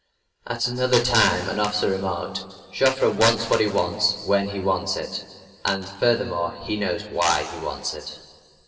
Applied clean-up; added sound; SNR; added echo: none; none; none; reverberation time 1.8 s.